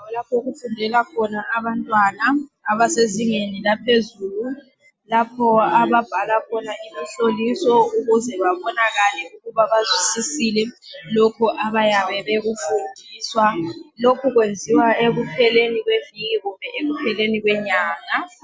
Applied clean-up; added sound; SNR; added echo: none; none; none; none.